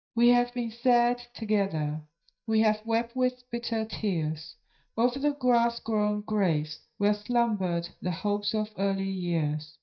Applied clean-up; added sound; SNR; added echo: neural mask model DeepFilterNet 3.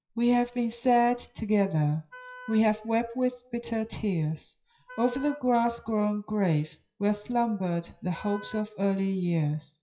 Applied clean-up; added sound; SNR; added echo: classical method WPE with log-MMSE.